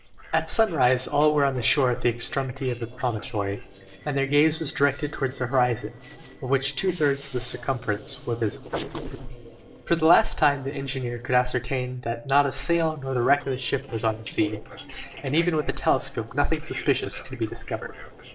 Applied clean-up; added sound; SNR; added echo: neural separator model SepFormer DNS4.